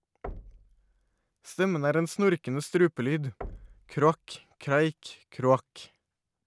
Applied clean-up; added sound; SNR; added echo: none; Knock; 19 dB; none.